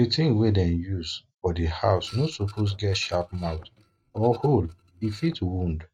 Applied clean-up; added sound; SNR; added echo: neural mask model RNNoise.